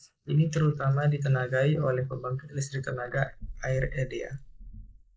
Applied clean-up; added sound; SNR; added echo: neural mask model Resemble Enhance denoiser.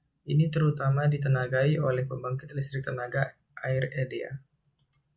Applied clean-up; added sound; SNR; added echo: none; none; none; none.